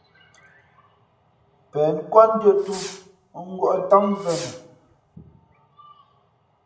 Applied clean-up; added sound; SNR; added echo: none; Fireworks; 18 dB; reverberation time 0.9 s.